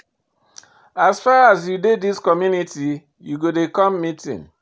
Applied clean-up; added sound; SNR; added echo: none; none; none; none.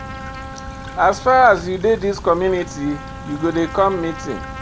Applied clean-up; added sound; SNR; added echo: none; Trumpet + Stream / Trickle, dribble; 12 dB; none.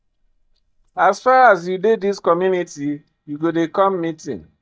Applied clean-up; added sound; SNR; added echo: neural mask model DeepFilterNet 3.